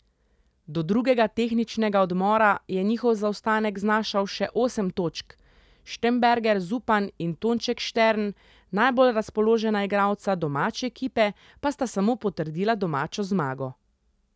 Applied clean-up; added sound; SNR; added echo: none; none; none; none.